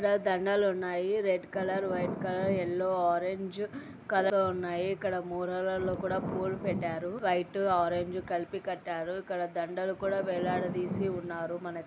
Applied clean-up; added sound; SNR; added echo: none; Thunder / Rain; 10 dB; none.